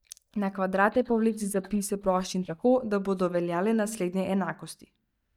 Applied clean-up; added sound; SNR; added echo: neural mask model DeepFilterNet 3.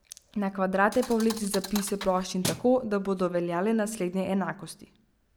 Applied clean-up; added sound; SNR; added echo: none; Thump, thud; 10 dB; none.